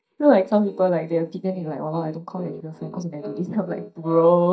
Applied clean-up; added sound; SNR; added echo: neural mask model DeepFilterNet 3.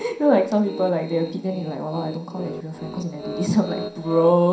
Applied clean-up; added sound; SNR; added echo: none; Piano; 12 dB; reverberation time 0.5 s.